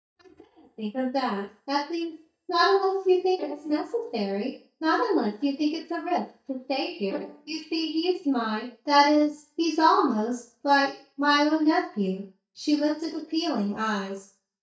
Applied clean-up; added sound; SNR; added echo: neural mask model DeepFilterNet 3.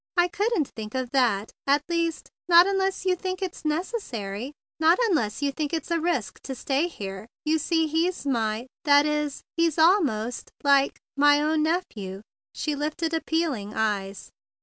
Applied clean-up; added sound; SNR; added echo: none; none; none; none.